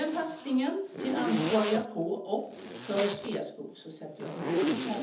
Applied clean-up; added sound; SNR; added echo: none; Zipper (clothing); 2 dB; reverberation time 0.7 s.